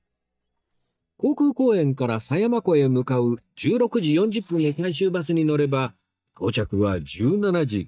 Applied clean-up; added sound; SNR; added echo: neural mask model DeepFilterNet 3.